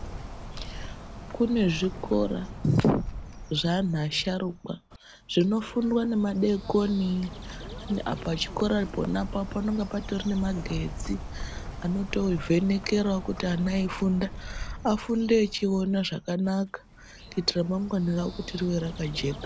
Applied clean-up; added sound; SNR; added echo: none; Bird; 11 dB; none.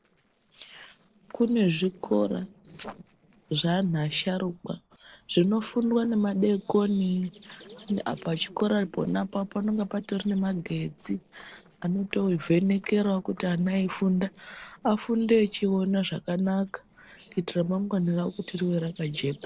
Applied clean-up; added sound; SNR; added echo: neural separator model SepFormer DNS4.